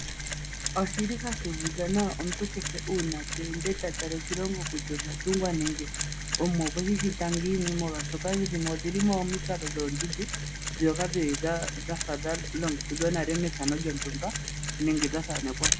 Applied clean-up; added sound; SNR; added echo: none; Mechanisms; 3 dB; none.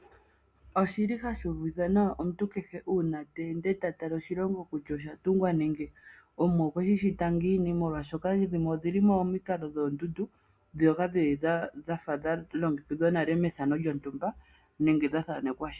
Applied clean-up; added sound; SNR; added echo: none; none; none; none.